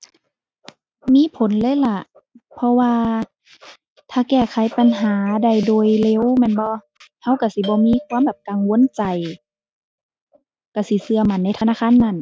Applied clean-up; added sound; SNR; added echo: neural mask model RNNoise.